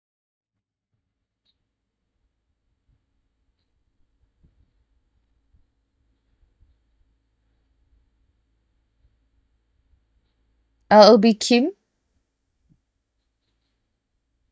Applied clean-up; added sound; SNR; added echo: neural mask model DeepFilterNet 3.